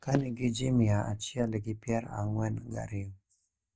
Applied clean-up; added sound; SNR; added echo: neural mask model DeepFilterNet 3.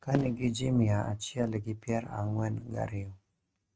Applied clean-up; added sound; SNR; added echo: neural mask model RNNoise.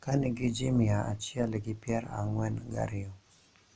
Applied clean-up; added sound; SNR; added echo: none; none; none; none.